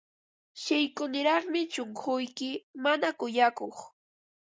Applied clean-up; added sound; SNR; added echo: none; none; none; none.